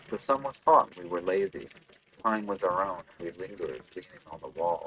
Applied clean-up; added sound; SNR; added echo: neural mask model RNNoise.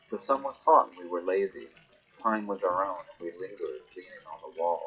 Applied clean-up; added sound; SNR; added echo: classical method log-MMSE.